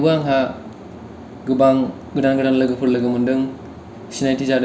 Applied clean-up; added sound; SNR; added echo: none; none; none; none.